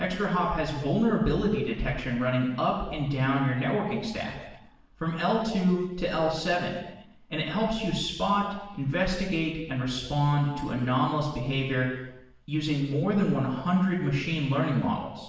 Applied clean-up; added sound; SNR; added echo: none; none; none; reverberation time 1.0 s.